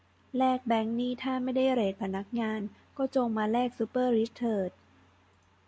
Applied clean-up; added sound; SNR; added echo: none; none; none; none.